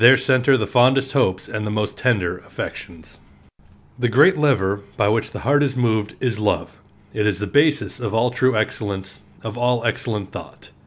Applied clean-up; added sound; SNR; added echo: none; none; none; none.